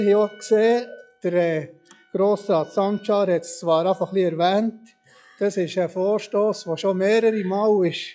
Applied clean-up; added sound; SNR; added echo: classical method log-MMSE.